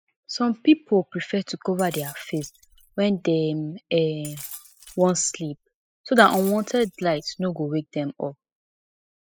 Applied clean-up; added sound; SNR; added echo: classical method spectral subtraction.